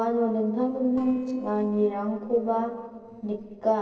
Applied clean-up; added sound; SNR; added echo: neural separator model SepFormer DNS4.